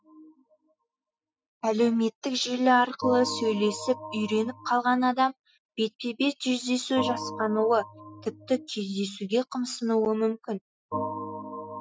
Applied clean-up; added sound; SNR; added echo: classical method Wiener filter.